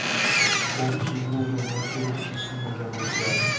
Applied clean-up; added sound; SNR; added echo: none; Boat, Water vehicle; -4 dB; reverberation time 0.6 s.